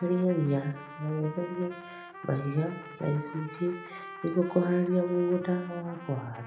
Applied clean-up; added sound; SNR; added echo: none; Trumpet; 15 dB; reverberation time 0.7 s.